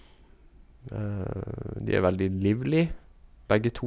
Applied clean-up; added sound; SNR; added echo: none; none; none; none.